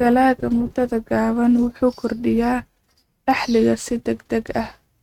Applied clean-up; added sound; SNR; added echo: neural mask model RNNoise.